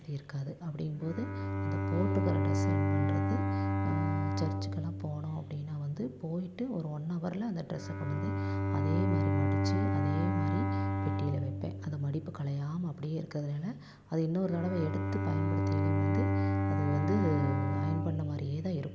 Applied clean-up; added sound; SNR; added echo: none; Bowed string instrument; -3 dB; none.